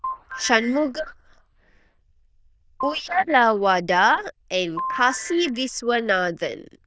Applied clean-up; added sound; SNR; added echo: neural diffusion model UNIVERSE++.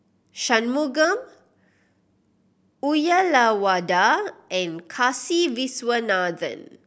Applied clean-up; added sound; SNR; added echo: none; none; none; none.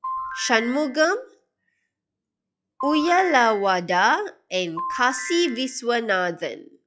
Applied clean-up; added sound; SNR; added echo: classical method log-MMSE.